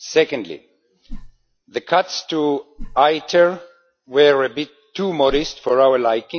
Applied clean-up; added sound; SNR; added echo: classical method log-MMSE.